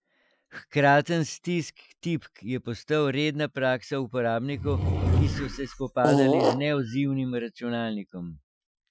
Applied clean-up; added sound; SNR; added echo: classical method Wiener filter.